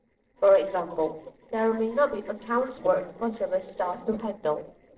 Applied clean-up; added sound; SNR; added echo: neural separator model SepFormer DNS4.